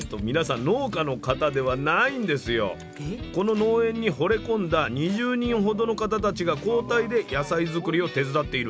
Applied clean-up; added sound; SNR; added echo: none; none; none; none.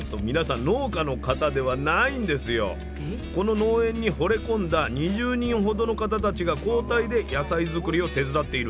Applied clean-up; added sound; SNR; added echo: none; Musical instrument; 10 dB; none.